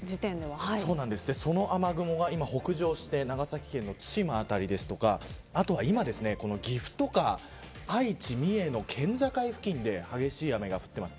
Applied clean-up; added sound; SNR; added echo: none; none; none; none.